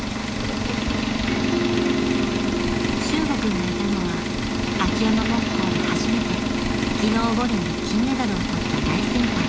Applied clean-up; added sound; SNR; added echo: none; Engine; -2 dB; none.